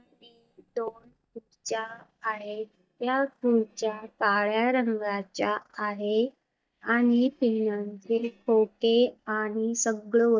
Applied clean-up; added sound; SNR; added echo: neural mask model DeepFilterNet 3.